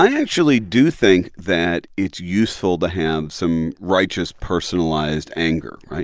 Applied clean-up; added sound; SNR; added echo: none; none; none; none.